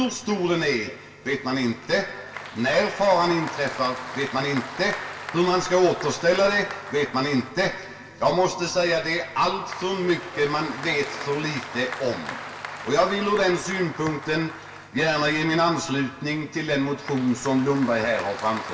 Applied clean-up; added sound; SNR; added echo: none; Applause; 14 dB; reverberation time 0.2 s.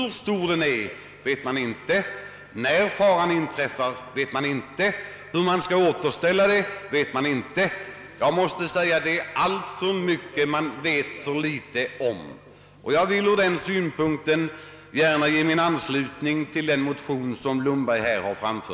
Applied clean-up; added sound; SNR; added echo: none; none; none; none.